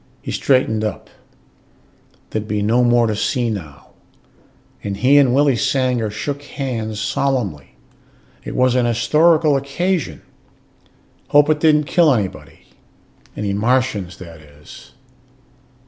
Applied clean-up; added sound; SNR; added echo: none; none; none; none.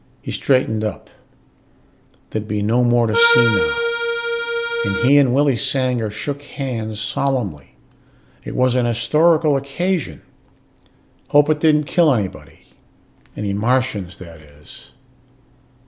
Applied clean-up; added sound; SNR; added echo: none; Accordion; -2 dB; none.